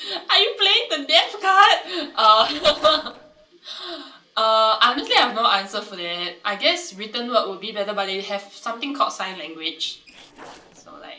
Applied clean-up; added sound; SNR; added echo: neural separator model SepFormer DNS4.